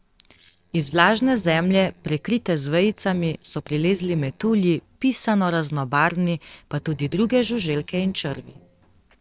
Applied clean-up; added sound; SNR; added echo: neural separator model SepFormer DNS4.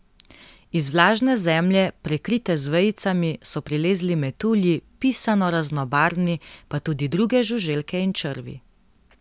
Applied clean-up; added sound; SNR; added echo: none; none; none; none.